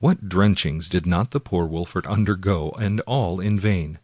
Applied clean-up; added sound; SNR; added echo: none; none; none; none.